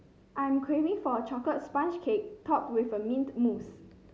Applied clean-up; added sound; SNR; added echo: none; none; none; none.